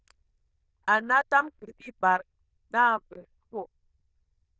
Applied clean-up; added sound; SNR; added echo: neural diffusion model UNIVERSE++.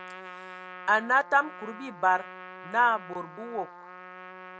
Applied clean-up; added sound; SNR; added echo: none; Trumpet; 15 dB; none.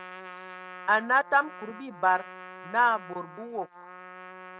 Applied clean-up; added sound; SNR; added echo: neural mask model RNNoise.